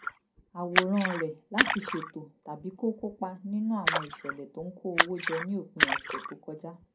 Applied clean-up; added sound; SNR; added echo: none; Splash, splatter; -2 dB; reverberation time 0.2 s.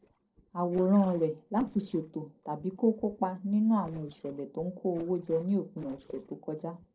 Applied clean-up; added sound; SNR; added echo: neural separator model SepFormer DNS4.